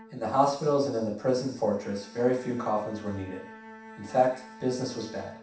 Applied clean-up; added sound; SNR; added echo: none; Bowed string instrument; 20 dB; reverberation time 0.7 s.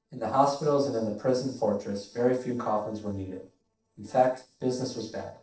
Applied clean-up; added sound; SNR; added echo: neural separator model SepFormer DNS4.